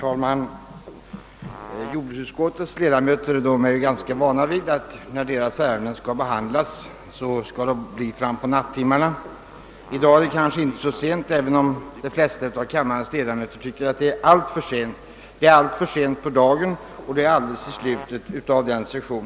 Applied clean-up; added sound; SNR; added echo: none; Fart; 19 dB; none.